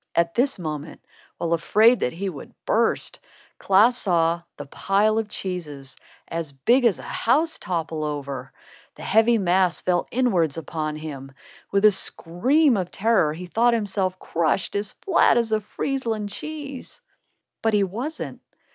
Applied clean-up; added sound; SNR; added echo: none; none; none; none.